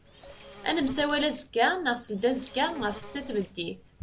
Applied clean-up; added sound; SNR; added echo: none; Insect; 18 dB; none.